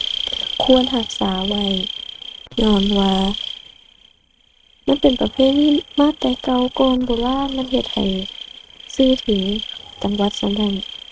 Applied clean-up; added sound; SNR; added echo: neural mask model RNNoise.